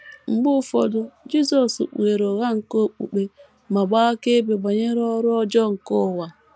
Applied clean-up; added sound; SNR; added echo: none; none; none; none.